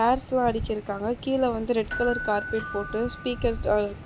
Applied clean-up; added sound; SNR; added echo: none; Door / Bell; 13 dB; none.